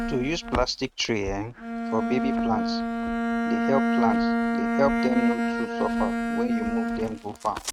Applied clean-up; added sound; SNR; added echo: neural mask model RNNoise.